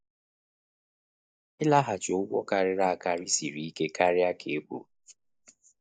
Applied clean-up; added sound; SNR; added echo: neural mask model DeepFilterNet 3.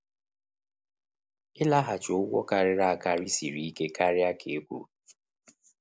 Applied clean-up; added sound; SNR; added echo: none; none; none; none.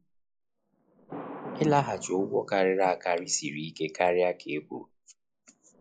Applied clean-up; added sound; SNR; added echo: classical method log-MMSE.